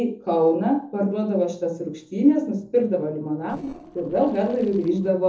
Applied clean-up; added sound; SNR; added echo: neural separator model SepFormer DNS4.